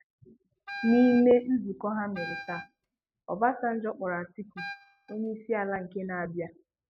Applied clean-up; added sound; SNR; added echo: neural mask model RNNoise.